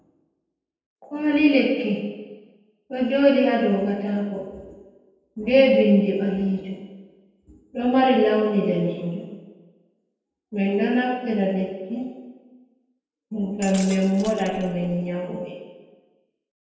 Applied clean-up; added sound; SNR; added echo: none; Glass; 17 dB; reverberation time 1.1 s.